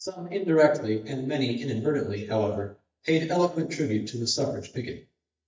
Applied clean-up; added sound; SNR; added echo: neural mask model DeepFilterNet 3.